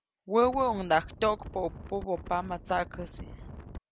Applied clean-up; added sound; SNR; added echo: none; Wind; 13 dB; none.